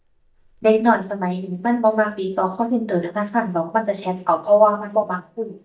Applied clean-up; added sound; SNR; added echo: neural mask model DeepFilterNet 3.